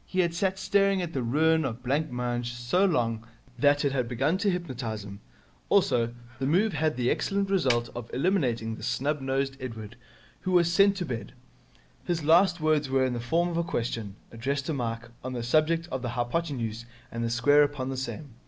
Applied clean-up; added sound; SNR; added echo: none; Snare drum; 11 dB; none.